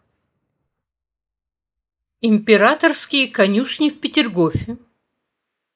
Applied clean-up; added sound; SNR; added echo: neural mask model Resemble Enhance denoiser.